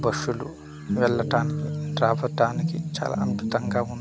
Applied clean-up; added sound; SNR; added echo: none; Guitar; 2 dB; none.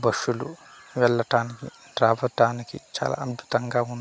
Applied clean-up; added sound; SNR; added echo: none; none; none; none.